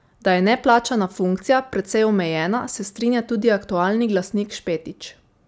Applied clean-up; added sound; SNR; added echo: none; none; none; none.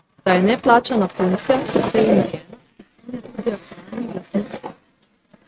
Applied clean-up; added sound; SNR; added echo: neural mask model RNNoise.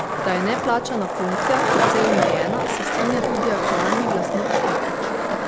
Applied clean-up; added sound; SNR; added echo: none; Skateboard; -4 dB; none.